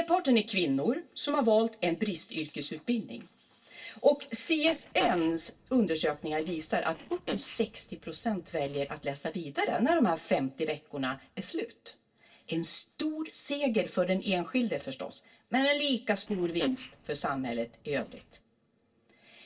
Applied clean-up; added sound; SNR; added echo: neural separator model SepFormer DNS4.